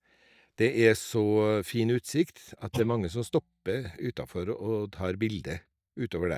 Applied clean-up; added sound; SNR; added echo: neural mask model DeepFilterNet 3.